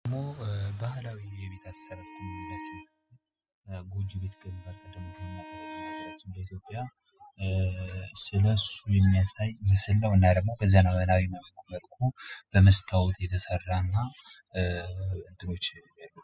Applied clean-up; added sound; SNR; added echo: classical method spectral subtraction.